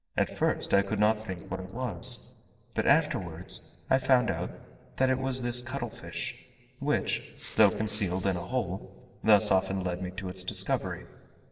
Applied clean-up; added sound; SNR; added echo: neural separator model SepFormer DNS4.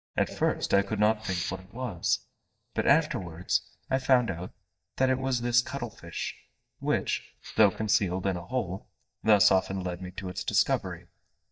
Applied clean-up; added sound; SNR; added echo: neural mask model DeepFilterNet 3.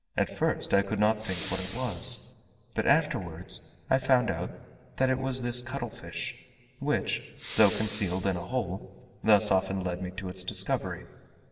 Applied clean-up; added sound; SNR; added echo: none; Respiratory sounds; 7 dB; reverberation time 2.1 s.